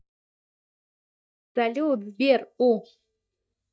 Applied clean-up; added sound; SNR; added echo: neural mask model DeepFilterNet 3.